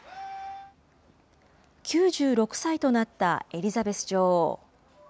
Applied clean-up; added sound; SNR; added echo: none; none; none; none.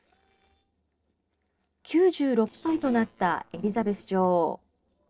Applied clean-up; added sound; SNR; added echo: neural separator model SepFormer DNS4.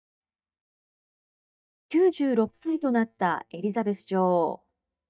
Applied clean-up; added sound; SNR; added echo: neural mask model DeepFilterNet 3.